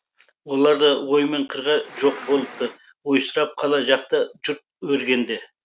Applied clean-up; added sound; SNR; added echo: none; Insect; 15 dB; none.